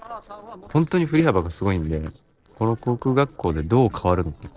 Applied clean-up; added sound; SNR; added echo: neural separator model SepFormer DNS4.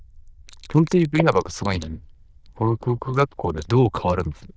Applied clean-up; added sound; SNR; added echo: neural diffusion model UNIVERSE++.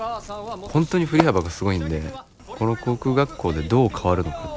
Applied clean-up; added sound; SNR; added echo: none; none; none; none.